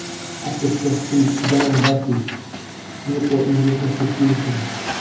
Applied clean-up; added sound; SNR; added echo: none; Truck; 8 dB; reverberation time 0.9 s.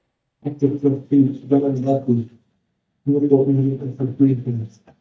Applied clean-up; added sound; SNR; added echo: neural mask model DeepFilterNet 3.